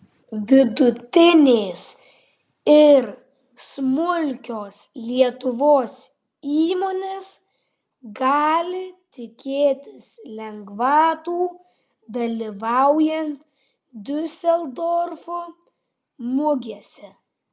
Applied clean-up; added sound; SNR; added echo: none; none; none; none.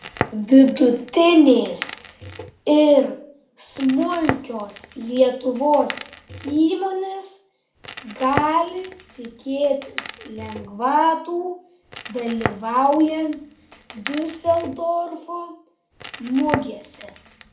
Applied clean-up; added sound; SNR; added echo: none; Crackle; 14 dB; reverberation time 0.4 s.